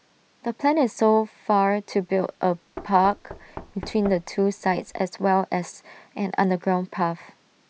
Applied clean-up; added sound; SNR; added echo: none; Knock; 17 dB; none.